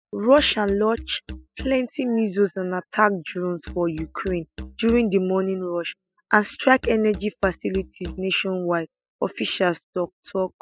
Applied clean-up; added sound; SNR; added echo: classical method spectral subtraction.